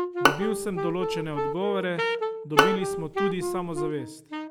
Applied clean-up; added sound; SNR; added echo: none; Wind instrument, woodwind instrument + Bowed string instrument; -4 dB; none.